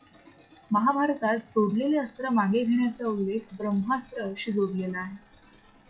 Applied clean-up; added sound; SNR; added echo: classical method log-MMSE.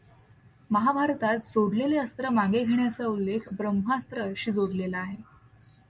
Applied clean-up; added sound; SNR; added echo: none; none; none; none.